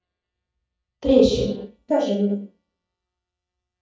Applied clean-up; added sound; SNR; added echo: neural mask model DeepFilterNet 3.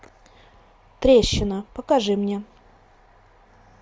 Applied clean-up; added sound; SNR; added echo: none; none; none; none.